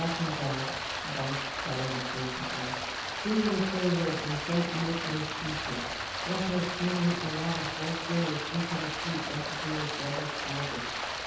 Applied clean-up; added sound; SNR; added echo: none; Stream; 2 dB; reverberation time 0.9 s.